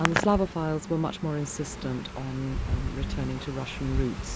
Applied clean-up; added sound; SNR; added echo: none; Hands; 3 dB; none.